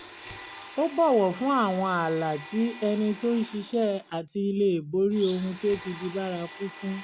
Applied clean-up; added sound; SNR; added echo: none; Domestic sounds, home sounds; 17 dB; none.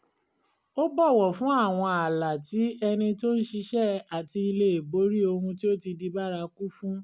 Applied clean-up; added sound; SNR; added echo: none; none; none; none.